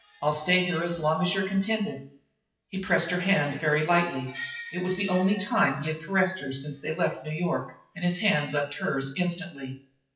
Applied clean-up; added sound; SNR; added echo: classical method WPE with log-MMSE.